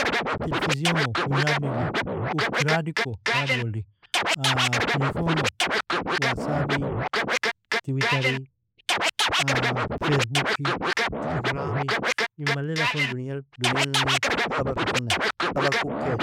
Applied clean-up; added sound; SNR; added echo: neural mask model Resemble Enhance denoiser.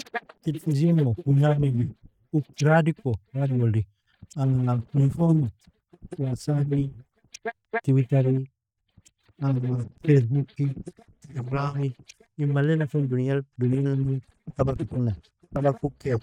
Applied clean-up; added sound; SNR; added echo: neural mask model DeepFilterNet 3.